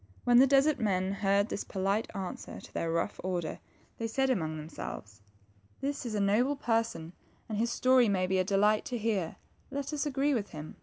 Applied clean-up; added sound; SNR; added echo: none; none; none; none.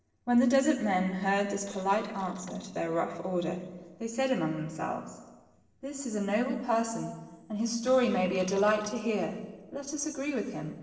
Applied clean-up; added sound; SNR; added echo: neural separator model SepFormer DNS4.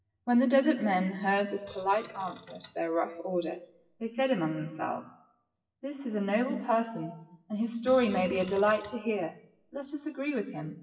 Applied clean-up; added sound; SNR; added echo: classical method WPE with log-MMSE.